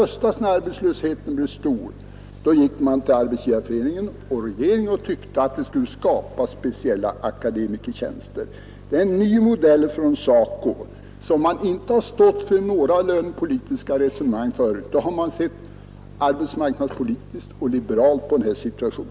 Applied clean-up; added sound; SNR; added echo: none; none; none; none.